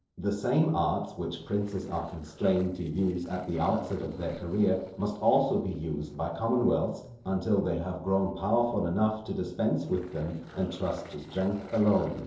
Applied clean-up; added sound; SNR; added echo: neural separator model SepFormer DNS4.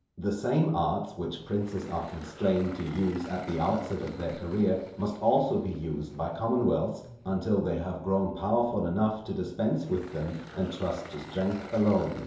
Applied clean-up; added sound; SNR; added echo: none; Engine; 19 dB; reverberation time 2.8 s.